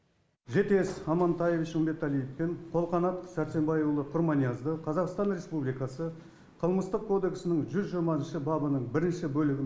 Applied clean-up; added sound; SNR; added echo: none; none; none; none.